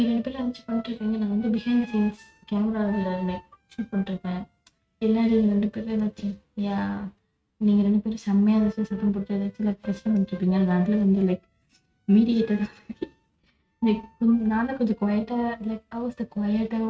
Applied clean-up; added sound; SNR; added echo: neural mask model RNNoise.